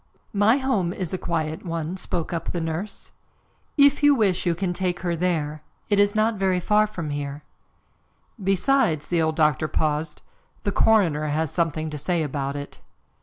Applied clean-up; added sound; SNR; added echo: none; none; none; none.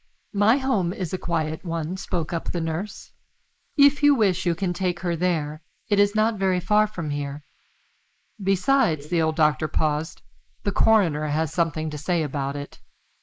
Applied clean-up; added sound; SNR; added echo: neural mask model Resemble Enhance denoiser.